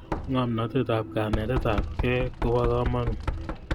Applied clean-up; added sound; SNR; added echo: none; Knock; 3 dB; none.